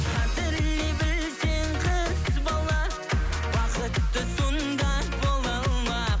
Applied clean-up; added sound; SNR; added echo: none; none; none; none.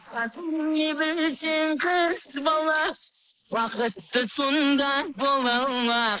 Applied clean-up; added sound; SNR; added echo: neural mask model Resemble Enhance denoiser.